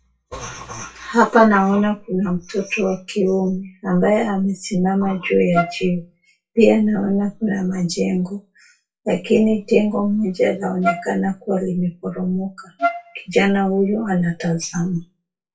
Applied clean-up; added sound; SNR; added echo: classical method WPE with log-MMSE.